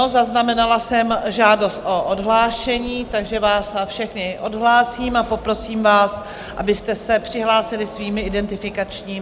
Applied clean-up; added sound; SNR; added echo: none; Bird; 20 dB; none.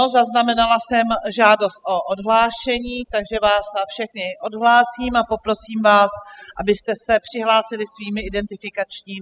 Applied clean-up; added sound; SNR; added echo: classical method spectral subtraction.